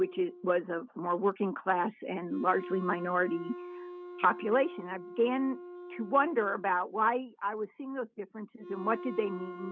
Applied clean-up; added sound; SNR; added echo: none; Wind instrument, woodwind instrument; 14 dB; none.